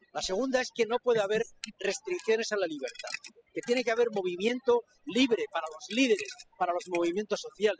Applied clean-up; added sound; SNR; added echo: classical method spectral subtraction.